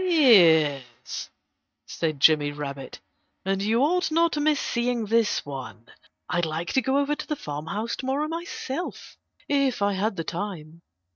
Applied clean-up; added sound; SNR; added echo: neural mask model RNNoise.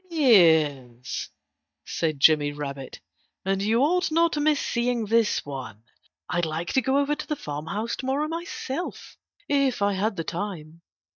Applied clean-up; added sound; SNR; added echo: neural mask model DeepFilterNet 3.